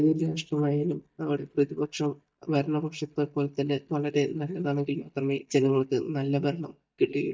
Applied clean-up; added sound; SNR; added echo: neural mask model DeepFilterNet 3.